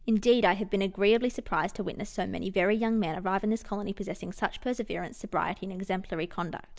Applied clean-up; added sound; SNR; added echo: none; none; none; none.